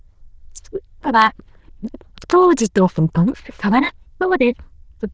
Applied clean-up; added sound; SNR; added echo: neural diffusion model UNIVERSE++.